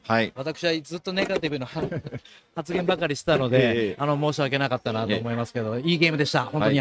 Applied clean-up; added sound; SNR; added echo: neural mask model RNNoise.